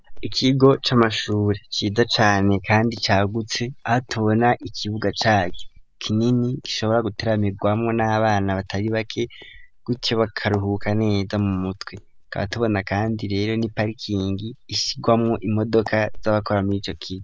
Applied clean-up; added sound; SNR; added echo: none; Walk, footsteps; 17 dB; none.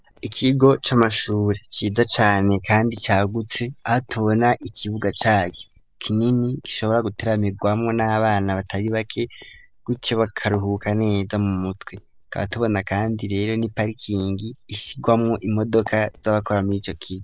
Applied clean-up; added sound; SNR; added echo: neural separator model SepFormer DNS4.